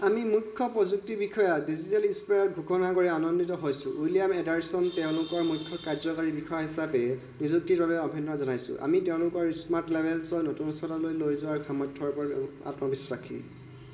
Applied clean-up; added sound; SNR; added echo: none; none; none; reverberation time 1.0 s.